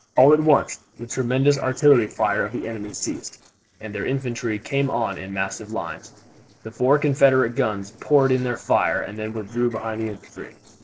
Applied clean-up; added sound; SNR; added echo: neural separator model SepFormer DNS4.